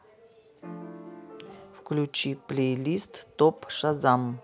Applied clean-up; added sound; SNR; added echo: none; Piano; 19 dB; none.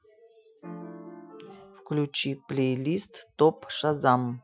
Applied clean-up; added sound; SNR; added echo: classical method Wiener filter.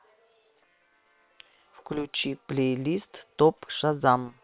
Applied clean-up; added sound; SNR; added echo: neural separator model SepFormer WHAM!.